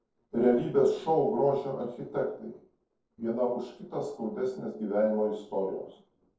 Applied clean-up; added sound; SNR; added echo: neural separator model SepFormer DNS4.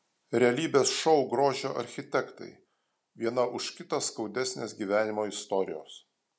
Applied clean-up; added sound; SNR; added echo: none; none; none; none.